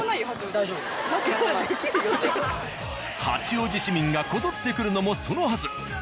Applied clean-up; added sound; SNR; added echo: none; none; none; none.